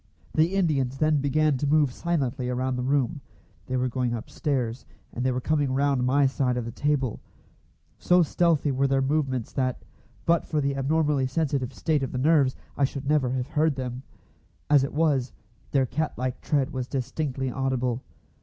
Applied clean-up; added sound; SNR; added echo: none; none; none; none.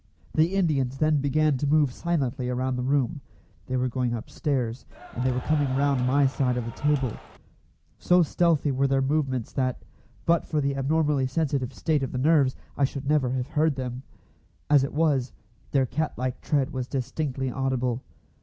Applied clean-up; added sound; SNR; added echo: none; Cheering; 17 dB; none.